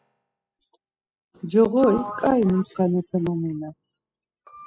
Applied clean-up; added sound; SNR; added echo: classical method spectral subtraction.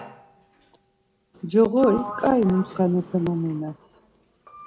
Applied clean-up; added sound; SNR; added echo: none; Sliding door; 16 dB; none.